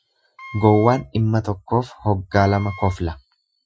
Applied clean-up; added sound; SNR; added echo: classical method Wiener filter.